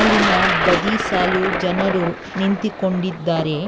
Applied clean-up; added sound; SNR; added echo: none; Thunder; 1 dB; none.